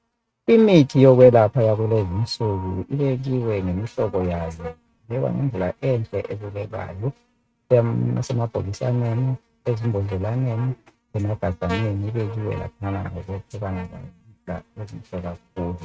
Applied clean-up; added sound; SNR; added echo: neural mask model RNNoise.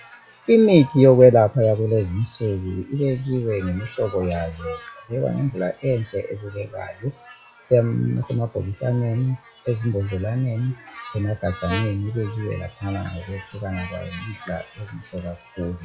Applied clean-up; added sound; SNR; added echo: classical method log-MMSE.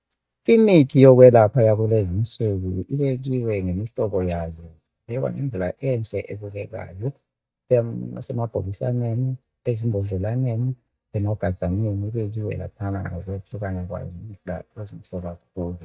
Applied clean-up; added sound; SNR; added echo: neural mask model DeepFilterNet 3.